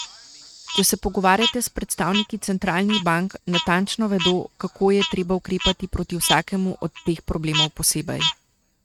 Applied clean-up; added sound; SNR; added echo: neural mask model RNNoise.